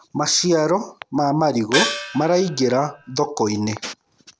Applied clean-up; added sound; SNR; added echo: none; Gong; 6 dB; none.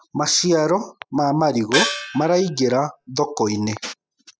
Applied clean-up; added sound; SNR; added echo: classical method spectral subtraction.